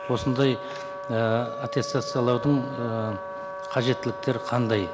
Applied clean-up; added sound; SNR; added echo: none; Wind instrument, woodwind instrument; 9 dB; none.